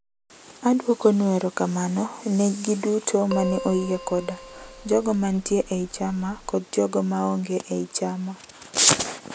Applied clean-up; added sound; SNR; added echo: none; Keyboard (musical); 12 dB; none.